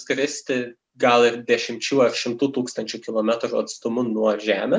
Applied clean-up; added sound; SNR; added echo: none; none; none; none.